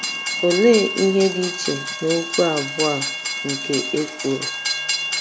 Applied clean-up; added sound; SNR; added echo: none; Train; 4 dB; none.